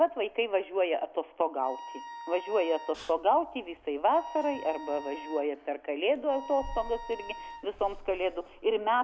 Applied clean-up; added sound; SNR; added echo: none; Wind instrument, woodwind instrument; 14 dB; none.